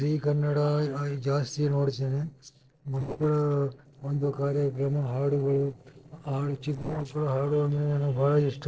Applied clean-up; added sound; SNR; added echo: neural separator model SepFormer DNS4.